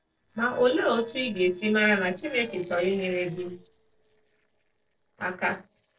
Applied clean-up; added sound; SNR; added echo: neural separator model SepFormer DNS4.